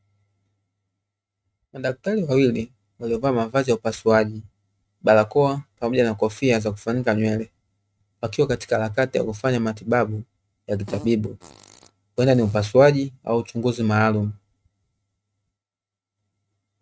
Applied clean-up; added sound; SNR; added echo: neural mask model RNNoise.